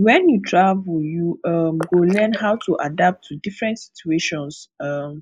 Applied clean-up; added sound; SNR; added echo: neural mask model Resemble Enhance denoiser.